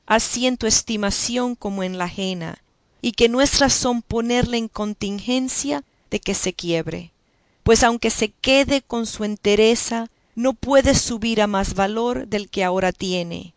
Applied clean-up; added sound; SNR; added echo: none; none; none; none.